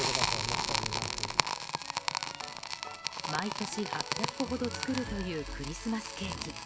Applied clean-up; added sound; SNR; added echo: none; Crackle; -2 dB; none.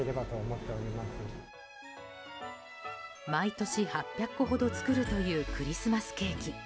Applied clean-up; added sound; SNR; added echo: none; none; none; none.